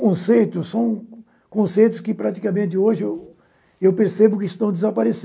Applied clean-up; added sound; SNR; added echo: none; none; none; none.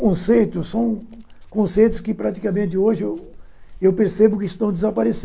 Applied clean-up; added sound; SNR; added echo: none; Dog; 16 dB; none.